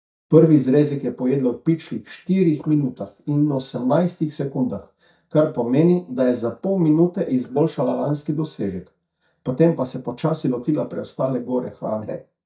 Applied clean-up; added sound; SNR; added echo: neural mask model DeepFilterNet 3.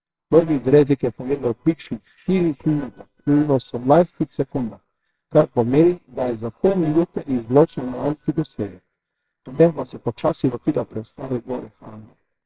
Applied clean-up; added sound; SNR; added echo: neural separator model SepFormer WHAMR!.